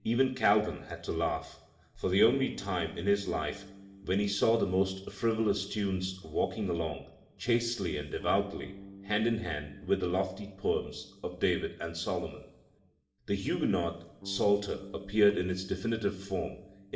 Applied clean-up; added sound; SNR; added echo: none; Bass guitar; 20 dB; reverberation time 0.8 s.